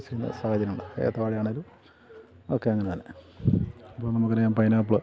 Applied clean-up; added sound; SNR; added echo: none; none; none; none.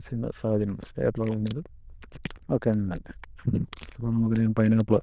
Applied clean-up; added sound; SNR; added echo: neural diffusion model UNIVERSE++.